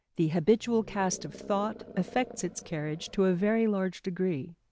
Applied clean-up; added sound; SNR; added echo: none; Animal; 18 dB; none.